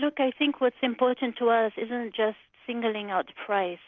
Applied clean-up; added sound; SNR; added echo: none; none; none; none.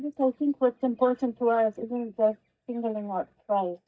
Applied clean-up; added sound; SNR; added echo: neural mask model DeepFilterNet 3.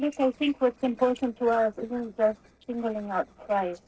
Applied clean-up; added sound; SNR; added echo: neural separator model SepFormer DNS4.